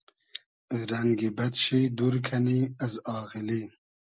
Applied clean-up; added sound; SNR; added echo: none; none; none; none.